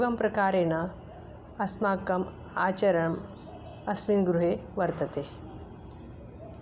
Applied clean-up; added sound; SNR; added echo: none; none; none; none.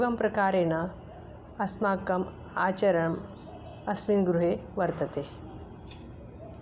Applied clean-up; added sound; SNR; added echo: none; Tambourine; 16 dB; none.